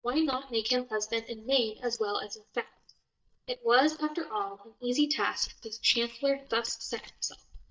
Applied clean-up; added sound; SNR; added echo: neural mask model DeepFilterNet 3.